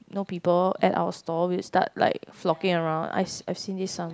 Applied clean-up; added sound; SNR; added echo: none; none; none; none.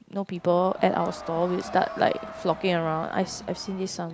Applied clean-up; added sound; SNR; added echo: none; Crowd; 14 dB; none.